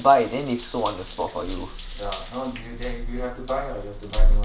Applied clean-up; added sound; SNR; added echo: none; Drip / Trickle, dribble / Bathtub (filling or washing) / Water tap, faucet; -1 dB; none.